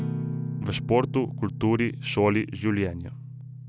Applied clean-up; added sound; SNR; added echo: none; Guitar; 7 dB; none.